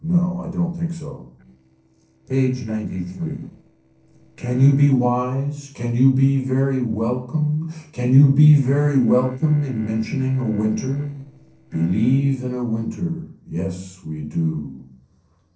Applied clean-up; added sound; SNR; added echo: neural separator model SepFormer DNS4.